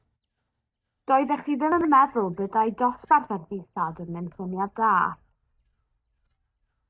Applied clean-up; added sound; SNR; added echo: neural mask model DeepFilterNet 3.